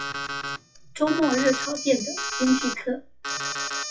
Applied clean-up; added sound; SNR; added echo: classical method WPE with log-MMSE.